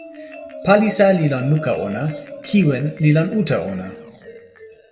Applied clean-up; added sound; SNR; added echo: none; Marimba, xylophone; 16 dB; reverberation time 1.1 s.